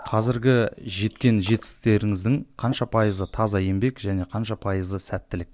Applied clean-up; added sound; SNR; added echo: none; none; none; none.